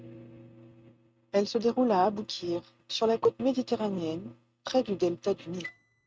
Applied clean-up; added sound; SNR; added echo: neural mask model RNNoise.